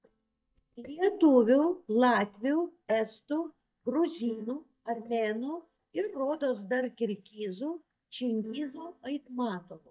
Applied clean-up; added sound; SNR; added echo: neural mask model DeepFilterNet 3.